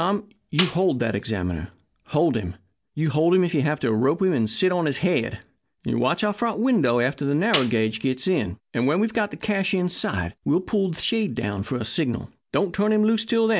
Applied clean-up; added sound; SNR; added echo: none; Snare drum; 10 dB; none.